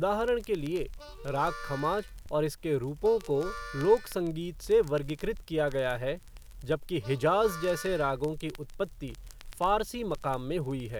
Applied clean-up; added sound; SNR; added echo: none; Harmonica + Crackle; 12 dB; none.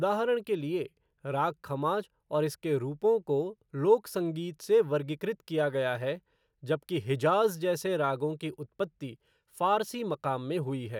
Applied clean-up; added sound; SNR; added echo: none; none; none; none.